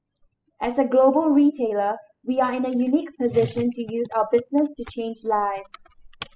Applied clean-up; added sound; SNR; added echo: classical method spectral subtraction.